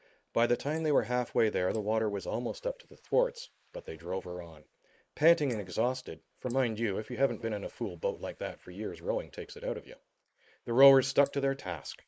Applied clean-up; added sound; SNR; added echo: neural mask model Resemble Enhance denoiser.